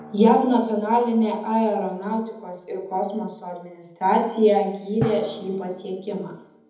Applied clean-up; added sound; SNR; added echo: none; Drum; 17 dB; reverberation time 1.0 s.